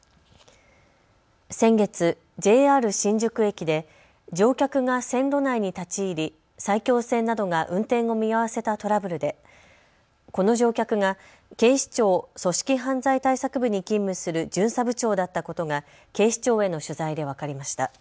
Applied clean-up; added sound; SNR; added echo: none; none; none; none.